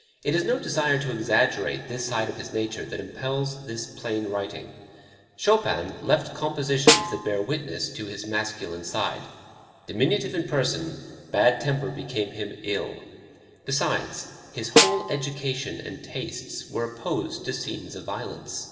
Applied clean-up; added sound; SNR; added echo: none; Snare drum; -4 dB; reverberation time 2.1 s.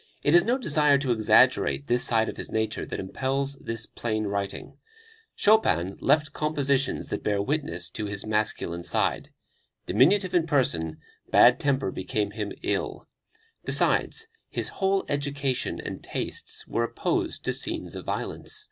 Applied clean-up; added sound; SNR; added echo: none; none; none; none.